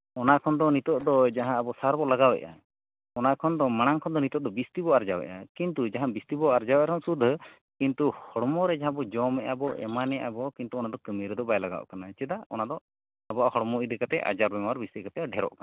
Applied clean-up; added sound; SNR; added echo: neural separator model SepFormer DNS4.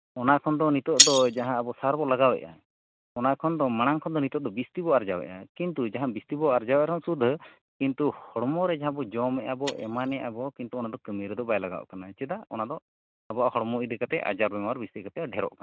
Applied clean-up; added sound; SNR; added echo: neural mask model RNNoise.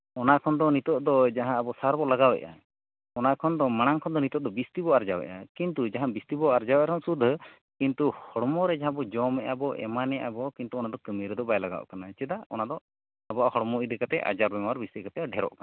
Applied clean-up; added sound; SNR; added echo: none; none; none; none.